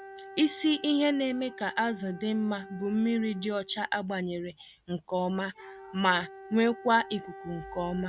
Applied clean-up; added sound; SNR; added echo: none; Wind instrument, woodwind instrument; 18 dB; none.